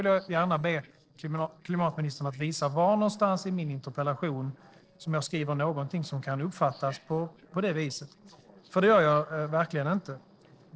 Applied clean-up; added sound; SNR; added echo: neural separator model SepFormer DNS4.